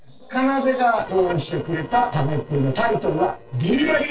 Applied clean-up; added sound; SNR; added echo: neural separator model SepFormer DNS4.